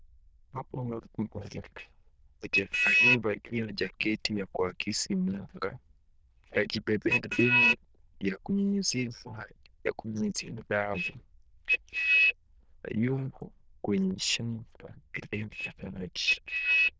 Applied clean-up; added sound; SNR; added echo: neural diffusion model UNIVERSE++.